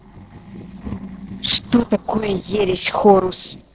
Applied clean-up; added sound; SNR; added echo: neural separator model SepFormer DNS4.